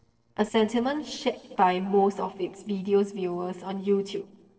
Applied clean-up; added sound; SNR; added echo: neural separator model SepFormer DNS4.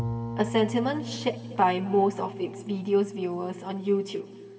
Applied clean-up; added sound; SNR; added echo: none; Bowed string instrument; 10 dB; reverberation time 2.8 s.